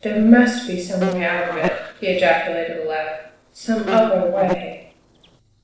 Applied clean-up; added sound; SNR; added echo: neural separator model SepFormer DNS4.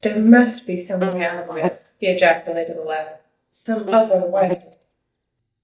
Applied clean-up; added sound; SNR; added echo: neural mask model DeepFilterNet 3.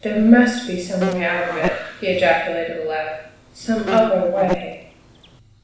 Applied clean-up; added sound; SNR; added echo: none; Insect; 11 dB; reverberation time 0.7 s.